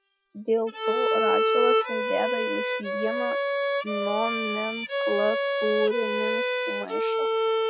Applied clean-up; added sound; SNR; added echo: classical method Wiener filter.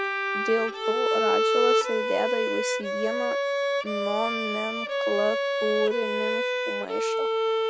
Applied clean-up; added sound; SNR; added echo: none; Bowed string instrument; -4 dB; none.